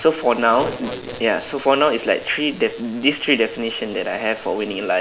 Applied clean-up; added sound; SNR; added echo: none; none; none; none.